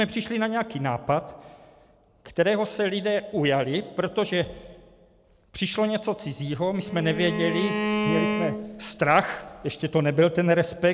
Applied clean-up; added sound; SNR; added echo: none; Bowed string instrument; 3 dB; none.